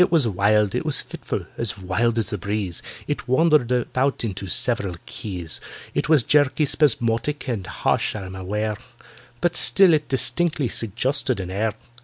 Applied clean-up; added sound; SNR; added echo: none; none; none; none.